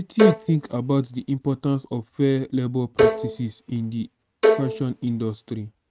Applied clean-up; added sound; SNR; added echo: neural mask model RNNoise.